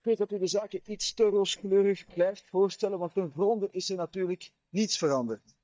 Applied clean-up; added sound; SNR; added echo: neural mask model DeepFilterNet 3.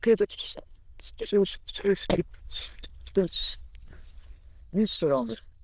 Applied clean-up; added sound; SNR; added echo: neural diffusion model UNIVERSE++.